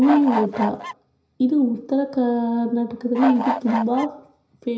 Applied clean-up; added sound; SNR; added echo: none; Bird / Fowl; 5 dB; reverberation time 0.5 s.